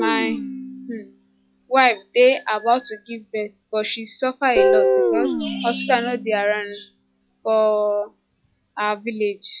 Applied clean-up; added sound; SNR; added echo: classical method log-MMSE.